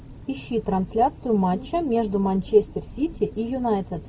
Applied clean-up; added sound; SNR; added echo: none; none; none; none.